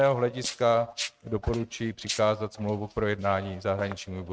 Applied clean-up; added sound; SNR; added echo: neural mask model RNNoise.